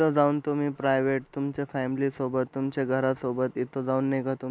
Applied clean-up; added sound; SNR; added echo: neural mask model Resemble Enhance denoiser.